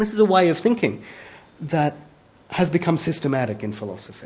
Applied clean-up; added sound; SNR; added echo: none; none; none; none.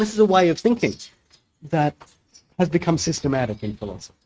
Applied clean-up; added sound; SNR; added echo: neural mask model RNNoise.